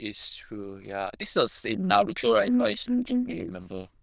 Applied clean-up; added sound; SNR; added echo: neural diffusion model UNIVERSE++.